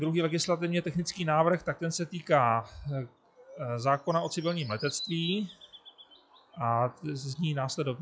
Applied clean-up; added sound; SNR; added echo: classical method log-MMSE.